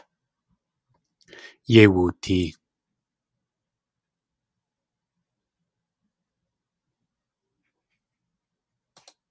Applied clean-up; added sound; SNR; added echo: none; none; none; none.